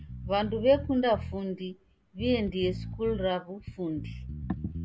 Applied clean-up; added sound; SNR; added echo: none; Bass guitar; 9 dB; none.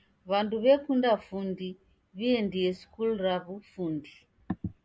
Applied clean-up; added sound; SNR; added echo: none; none; none; none.